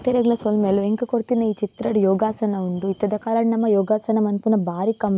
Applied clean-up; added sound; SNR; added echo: none; none; none; none.